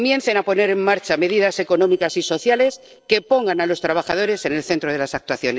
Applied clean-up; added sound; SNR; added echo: neural separator model SepFormer DNS4.